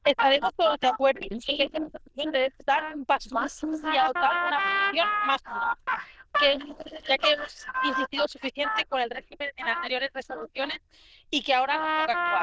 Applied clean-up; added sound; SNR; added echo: neural diffusion model UNIVERSE++.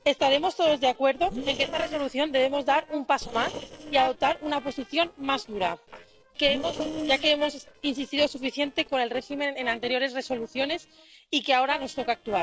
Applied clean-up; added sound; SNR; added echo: neural separator model SepFormer DNS4.